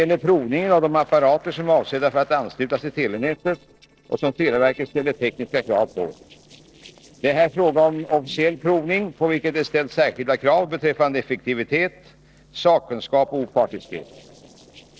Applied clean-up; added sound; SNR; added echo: neural separator model SepFormer DNS4.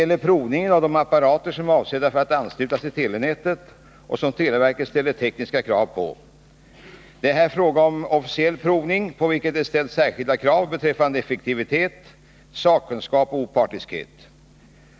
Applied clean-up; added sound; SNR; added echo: none; none; none; none.